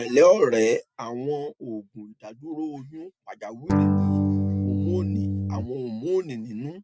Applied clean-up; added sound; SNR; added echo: none; Electric guitar / Strum; -3 dB; none.